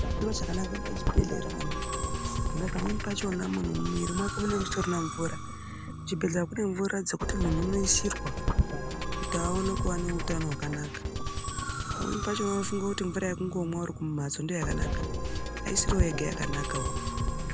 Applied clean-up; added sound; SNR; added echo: none; Musical instrument; 0 dB; none.